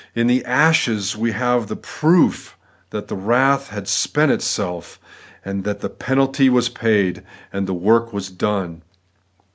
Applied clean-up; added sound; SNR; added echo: none; none; none; none.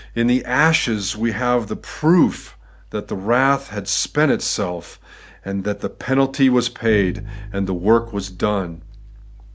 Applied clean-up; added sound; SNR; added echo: none; Bass guitar; 17 dB; none.